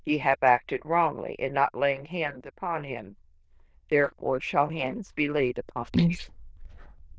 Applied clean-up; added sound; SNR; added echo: neural diffusion model UNIVERSE++.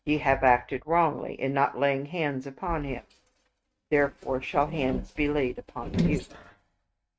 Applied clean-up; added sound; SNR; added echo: neural mask model RNNoise.